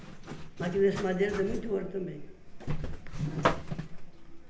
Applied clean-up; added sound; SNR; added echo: none; Zipper (clothing); 1 dB; reverberation time 0.8 s.